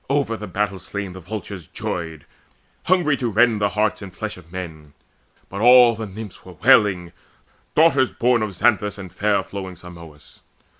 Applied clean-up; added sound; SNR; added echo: none; none; none; none.